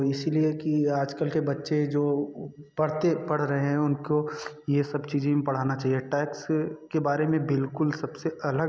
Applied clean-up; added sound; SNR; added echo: none; none; none; none.